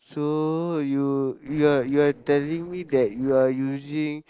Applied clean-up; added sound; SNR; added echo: neural separator model SepFormer DNS4.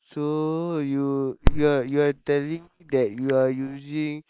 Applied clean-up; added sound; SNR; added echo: neural separator model SepFormer WHAM!.